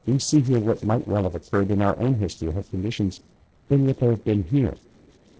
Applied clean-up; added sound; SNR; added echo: neural separator model SepFormer DNS4.